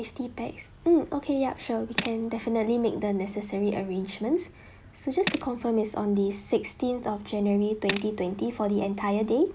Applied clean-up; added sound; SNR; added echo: none; Tools; 9 dB; none.